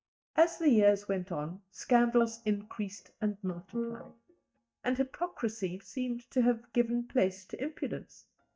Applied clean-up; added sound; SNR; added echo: neural mask model DeepFilterNet 3.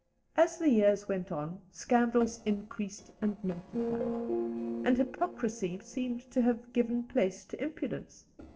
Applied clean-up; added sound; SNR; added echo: neural separator model SepFormer DNS4.